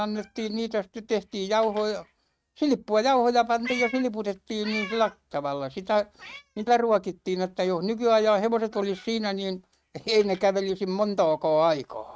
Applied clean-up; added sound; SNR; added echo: neural mask model RNNoise.